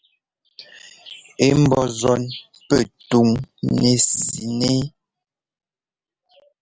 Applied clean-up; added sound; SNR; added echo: none; none; none; none.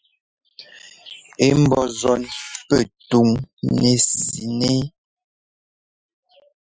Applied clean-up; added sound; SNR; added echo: classical method Wiener filter.